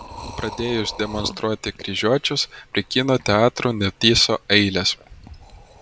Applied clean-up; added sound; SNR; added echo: none; Liquid; 18 dB; none.